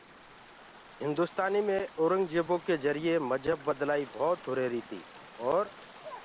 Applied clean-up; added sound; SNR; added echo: none; Stream / Ocean; 19 dB; none.